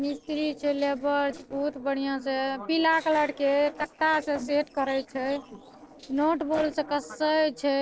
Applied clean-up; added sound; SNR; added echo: neural separator model SepFormer DNS4.